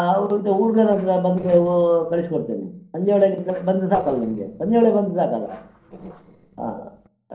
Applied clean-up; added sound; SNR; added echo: neural separator model SepFormer DNS4.